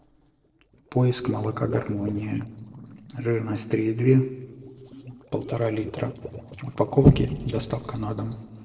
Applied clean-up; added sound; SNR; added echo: neural separator model SepFormer DNS4.